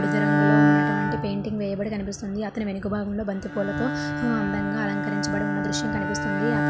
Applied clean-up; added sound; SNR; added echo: none; Bowed string instrument; -3 dB; none.